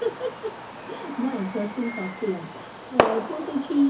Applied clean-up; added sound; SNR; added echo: none; Fireworks; 3 dB; reverberation time 0.3 s.